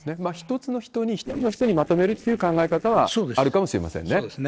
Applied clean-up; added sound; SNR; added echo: neural separator model SepFormer DNS4.